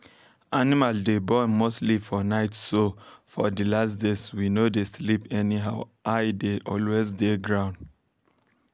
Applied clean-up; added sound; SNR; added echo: none; none; none; none.